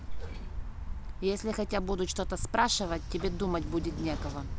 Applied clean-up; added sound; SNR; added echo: none; Sliding door / Train; 12 dB; none.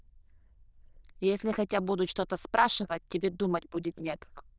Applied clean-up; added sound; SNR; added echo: neural diffusion model UNIVERSE++.